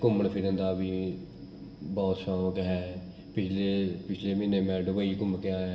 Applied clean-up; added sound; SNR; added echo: none; none; none; reverberation time 1.1 s.